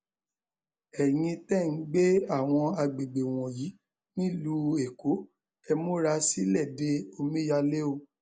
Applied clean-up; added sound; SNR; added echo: none; none; none; none.